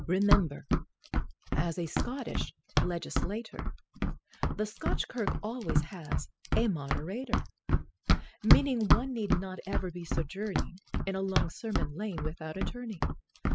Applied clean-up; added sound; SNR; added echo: classical method spectral subtraction.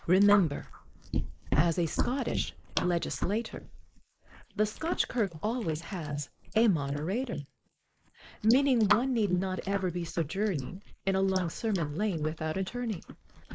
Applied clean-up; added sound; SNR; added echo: neural mask model Resemble Enhance denoiser.